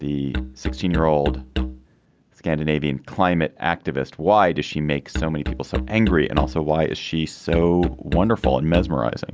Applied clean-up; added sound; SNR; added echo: none; Musical instrument; 6 dB; none.